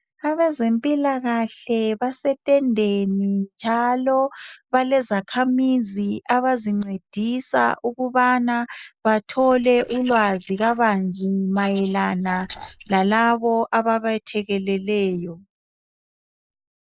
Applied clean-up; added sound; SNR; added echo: neural mask model Resemble Enhance denoiser.